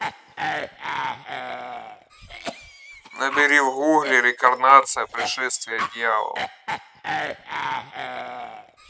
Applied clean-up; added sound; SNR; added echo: none; Cough; 8 dB; none.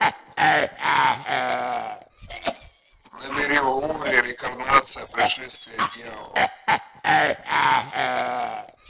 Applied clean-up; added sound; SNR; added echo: neural separator model SepFormer DNS4.